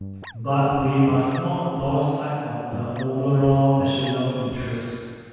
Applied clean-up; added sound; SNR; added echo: none; Guitar; 15 dB; reverberation time 2.1 s.